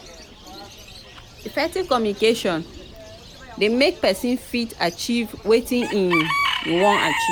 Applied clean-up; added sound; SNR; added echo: none; Bird / Chicken, rooster; 7 dB; none.